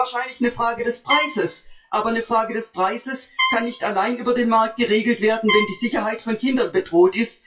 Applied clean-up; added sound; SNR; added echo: classical method WPE with log-MMSE.